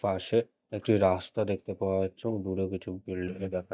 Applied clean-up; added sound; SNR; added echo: neural mask model DeepFilterNet 3.